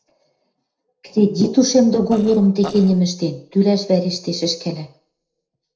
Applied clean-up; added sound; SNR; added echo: neural separator model SepFormer DNS4.